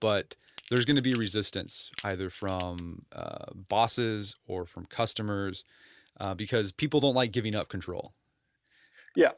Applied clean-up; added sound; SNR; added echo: none; Crackle / Crushing; 16 dB; none.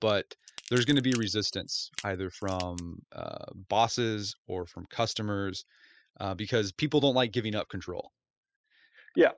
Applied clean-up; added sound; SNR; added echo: classical method spectral subtraction.